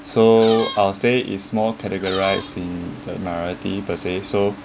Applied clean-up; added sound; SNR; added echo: none; Squeak; 6 dB; none.